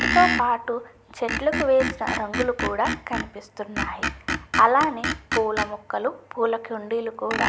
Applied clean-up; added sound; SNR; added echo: none; Screech; 5 dB; none.